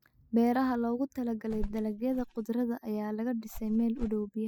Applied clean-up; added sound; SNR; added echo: classical method spectral subtraction.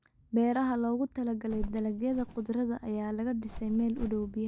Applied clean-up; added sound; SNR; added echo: none; Bird; 12 dB; none.